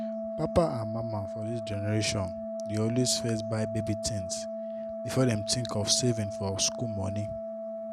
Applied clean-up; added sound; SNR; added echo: none; Organ; 5 dB; none.